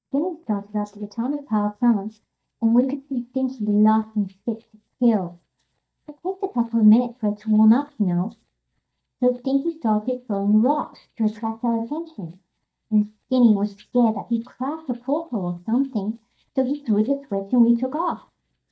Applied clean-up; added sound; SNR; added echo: neural mask model DeepFilterNet 3.